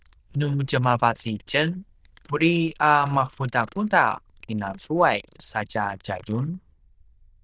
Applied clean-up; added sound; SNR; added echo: neural diffusion model UNIVERSE++.